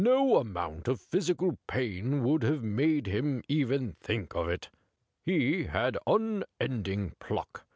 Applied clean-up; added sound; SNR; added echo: none; none; none; none.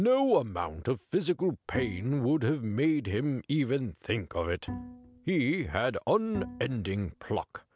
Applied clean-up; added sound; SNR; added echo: none; Bowed string instrument; 13 dB; none.